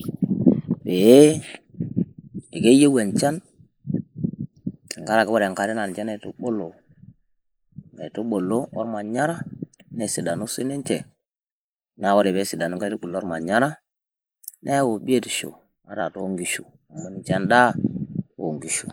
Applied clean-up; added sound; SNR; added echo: neural mask model Resemble Enhance denoiser.